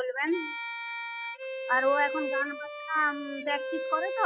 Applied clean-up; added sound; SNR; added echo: classical method Wiener filter.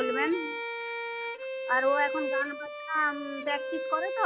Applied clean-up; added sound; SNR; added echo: none; Bowed string instrument; 3 dB; none.